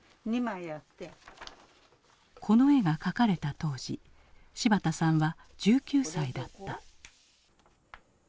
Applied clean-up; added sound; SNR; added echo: none; none; none; none.